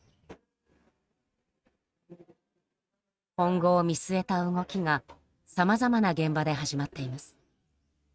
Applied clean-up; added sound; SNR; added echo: neural mask model RNNoise.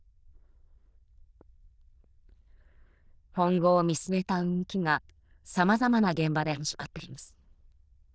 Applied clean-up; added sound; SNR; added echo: neural diffusion model UNIVERSE++.